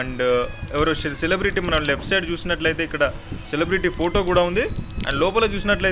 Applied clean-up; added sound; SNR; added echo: none; Crack + Squeak / Slam; 18 dB; none.